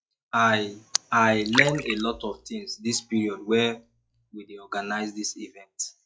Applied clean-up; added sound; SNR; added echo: classical method log-MMSE.